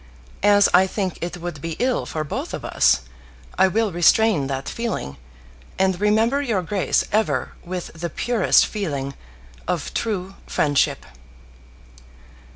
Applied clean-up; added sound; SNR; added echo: none; none; none; none.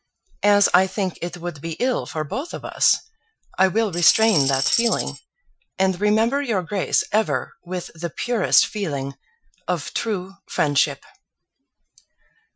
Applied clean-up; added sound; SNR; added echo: classical method Wiener filter.